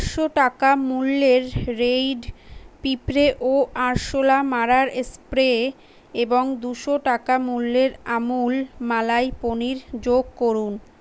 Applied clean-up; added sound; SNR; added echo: none; none; none; none.